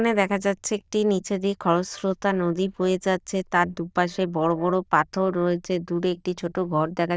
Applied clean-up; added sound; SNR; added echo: neural diffusion model UNIVERSE++.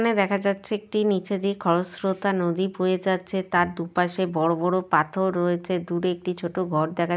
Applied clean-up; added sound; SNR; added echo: none; none; none; none.